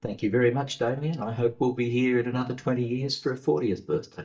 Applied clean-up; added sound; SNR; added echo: neural mask model DeepFilterNet 3.